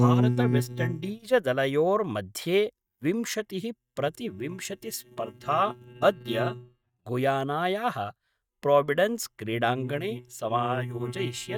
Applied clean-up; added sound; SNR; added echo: neural mask model DeepFilterNet 3.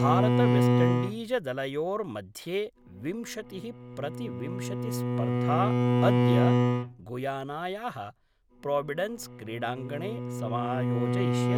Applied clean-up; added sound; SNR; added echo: none; Bowed string instrument; -5 dB; none.